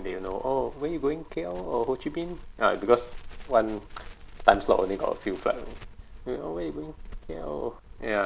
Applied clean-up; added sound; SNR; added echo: none; Crackle; 13 dB; none.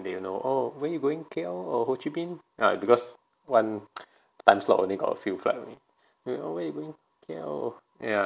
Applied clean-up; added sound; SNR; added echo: none; none; none; none.